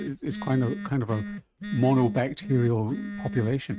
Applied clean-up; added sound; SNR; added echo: neural mask model RNNoise.